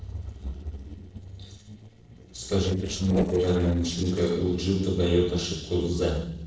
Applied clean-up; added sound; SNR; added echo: neural separator model SepFormer DNS4.